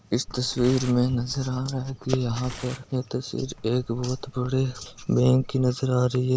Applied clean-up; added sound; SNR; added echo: none; Water / Splash, splatter + Tearing; 17 dB; none.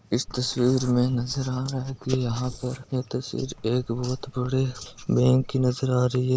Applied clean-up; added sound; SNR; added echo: neural mask model Resemble Enhance denoiser.